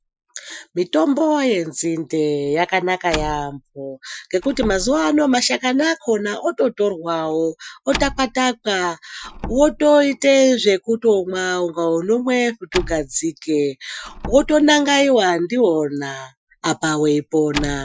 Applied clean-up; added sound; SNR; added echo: classical method Wiener filter.